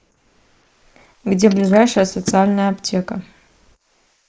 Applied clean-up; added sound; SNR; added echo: neural mask model Resemble Enhance denoiser.